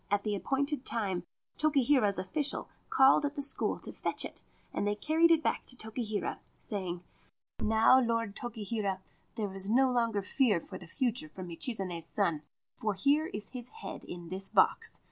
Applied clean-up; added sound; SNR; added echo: none; none; none; none.